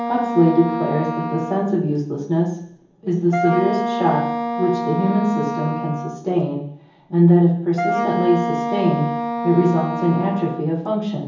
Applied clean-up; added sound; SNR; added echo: none; Wind instrument, woodwind instrument; 6 dB; reverberation time 0.7 s.